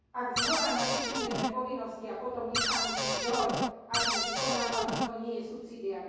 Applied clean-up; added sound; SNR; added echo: none; Cupboard open or close; -4 dB; reverberation time 1.3 s.